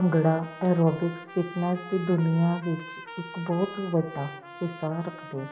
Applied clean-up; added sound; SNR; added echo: none; Trumpet; 15 dB; reverberation time 0.8 s.